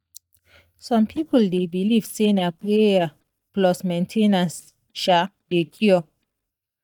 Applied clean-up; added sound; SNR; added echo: neural mask model DeepFilterNet 3.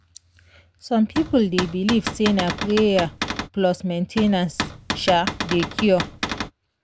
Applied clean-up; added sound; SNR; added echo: none; Cupboard open or close / Door; 6 dB; none.